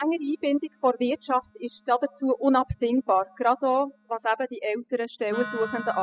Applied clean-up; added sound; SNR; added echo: classical method spectral subtraction.